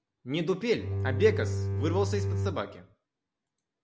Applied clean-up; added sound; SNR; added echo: none; Bowed string instrument; -1 dB; none.